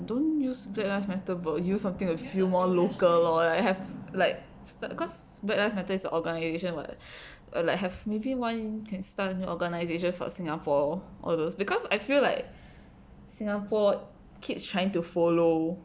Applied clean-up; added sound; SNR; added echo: none; none; none; none.